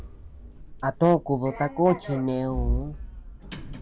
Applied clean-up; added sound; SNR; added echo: none; Sliding door; 7 dB; none.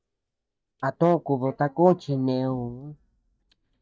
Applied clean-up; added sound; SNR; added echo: neural mask model DeepFilterNet 3.